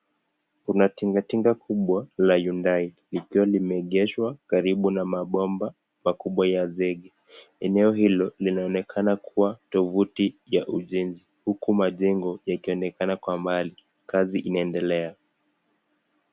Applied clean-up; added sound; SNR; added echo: none; none; none; none.